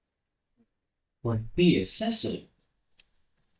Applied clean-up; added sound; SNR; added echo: neural mask model DeepFilterNet 3.